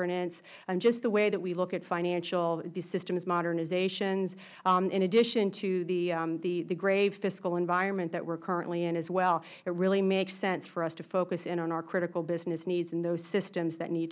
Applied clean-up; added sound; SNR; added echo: none; none; none; none.